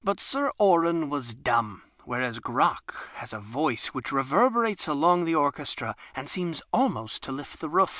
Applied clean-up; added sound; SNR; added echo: none; none; none; none.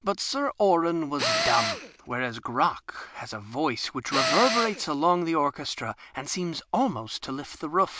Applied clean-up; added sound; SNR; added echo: none; Tools; 3 dB; none.